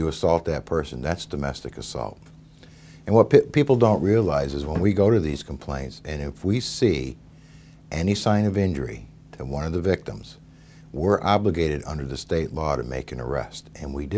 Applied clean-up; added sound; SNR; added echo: none; none; none; none.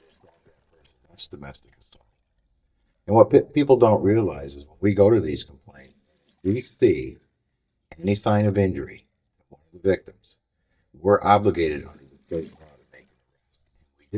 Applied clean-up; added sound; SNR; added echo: neural mask model DeepFilterNet 3.